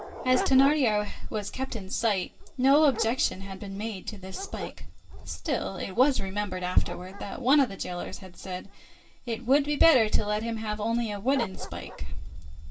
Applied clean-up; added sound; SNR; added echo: none; Dog; 17 dB; reverberation time 0.2 s.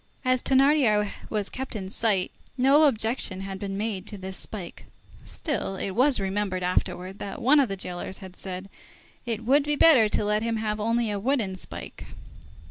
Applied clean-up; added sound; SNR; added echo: none; none; none; none.